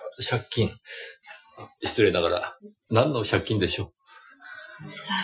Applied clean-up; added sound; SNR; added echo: classical method Wiener filter.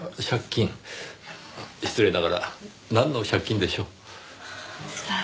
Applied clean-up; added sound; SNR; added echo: none; none; none; none.